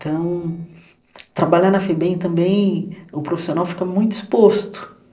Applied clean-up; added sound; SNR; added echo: neural separator model SepFormer DNS4.